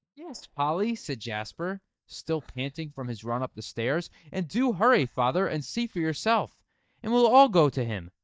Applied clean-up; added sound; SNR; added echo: neural mask model DeepFilterNet 3.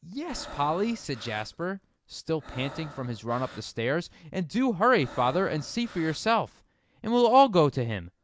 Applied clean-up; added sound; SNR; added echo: none; Breathing; 19 dB; none.